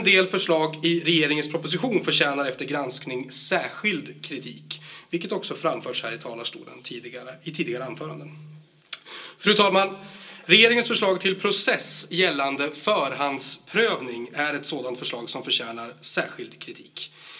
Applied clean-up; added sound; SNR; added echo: none; none; none; reverberation time 0.2 s.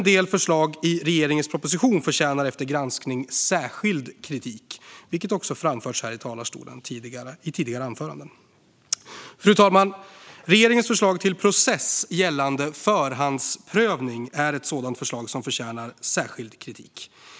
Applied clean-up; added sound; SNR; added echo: none; none; none; none.